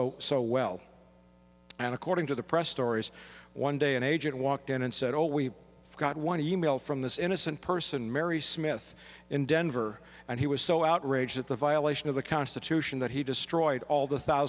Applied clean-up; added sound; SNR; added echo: none; none; none; none.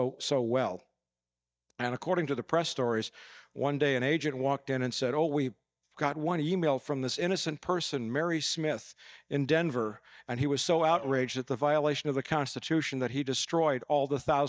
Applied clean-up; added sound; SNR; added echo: neural mask model DeepFilterNet 3.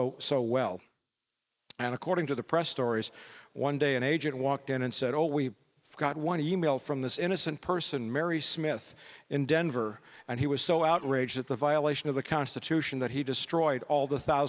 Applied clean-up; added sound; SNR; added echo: neural mask model Resemble Enhance denoiser.